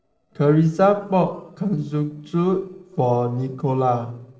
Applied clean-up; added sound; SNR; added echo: neural separator model SepFormer DNS4.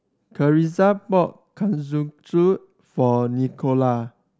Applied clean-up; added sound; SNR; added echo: none; none; none; none.